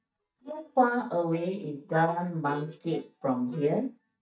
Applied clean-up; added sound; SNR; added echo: neural mask model DeepFilterNet 3.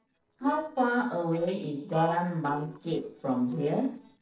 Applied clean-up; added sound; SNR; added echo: neural separator model SepFormer DNS4.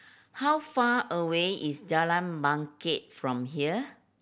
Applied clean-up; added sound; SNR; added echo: none; none; none; none.